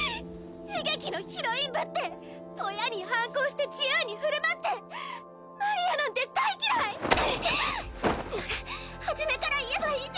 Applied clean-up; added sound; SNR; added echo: none; none; none; none.